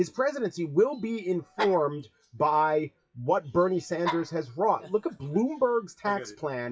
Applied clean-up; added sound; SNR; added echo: classical method WPE with log-MMSE.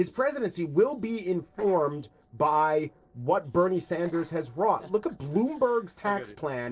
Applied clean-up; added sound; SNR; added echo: neural separator model SepFormer DNS4.